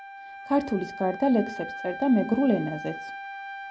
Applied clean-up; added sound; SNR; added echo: none; Wind instrument, woodwind instrument; 12 dB; none.